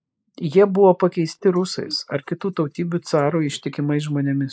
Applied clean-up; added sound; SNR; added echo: neural mask model Resemble Enhance denoiser.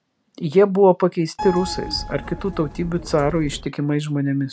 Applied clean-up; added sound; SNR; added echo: none; Keyboard (musical); 11 dB; none.